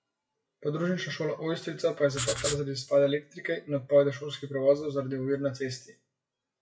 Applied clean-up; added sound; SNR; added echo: classical method WPE with log-MMSE.